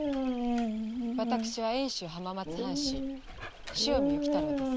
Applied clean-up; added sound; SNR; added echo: none; Dog; -4 dB; none.